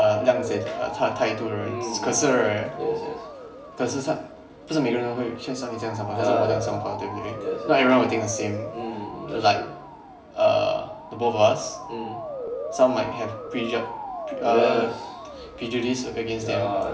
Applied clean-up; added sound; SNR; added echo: none; Motor vehicle (road) / Siren; 11 dB; reverberation time 0.2 s.